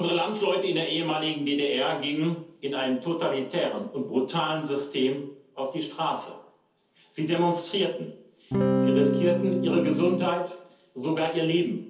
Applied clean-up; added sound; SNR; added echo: none; Electric guitar / Strum; -2 dB; reverberation time 0.5 s.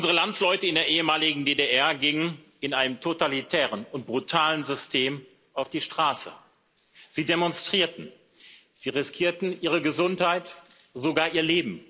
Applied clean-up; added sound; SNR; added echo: none; none; none; none.